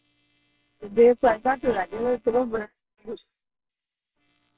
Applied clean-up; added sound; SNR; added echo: neural separator model SepFormer WHAMR!.